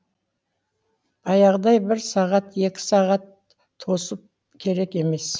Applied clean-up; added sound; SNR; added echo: none; none; none; none.